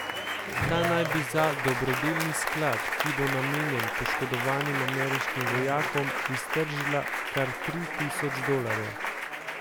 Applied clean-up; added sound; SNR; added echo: none; Applause; 0 dB; none.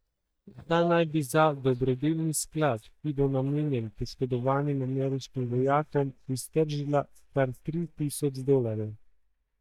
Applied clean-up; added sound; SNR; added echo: neural mask model DeepFilterNet 3.